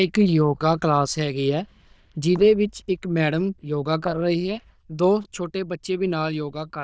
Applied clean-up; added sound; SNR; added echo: neural diffusion model UNIVERSE++.